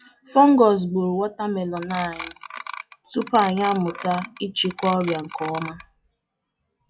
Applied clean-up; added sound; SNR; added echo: classical method log-MMSE.